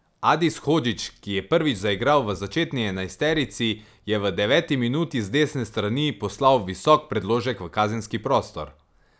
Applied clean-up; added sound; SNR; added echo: none; none; none; none.